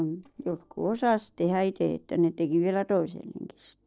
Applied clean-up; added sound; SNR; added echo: neural separator model SepFormer DNS4.